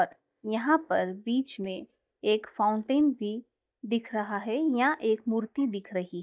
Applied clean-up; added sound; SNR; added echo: neural mask model DeepFilterNet 3.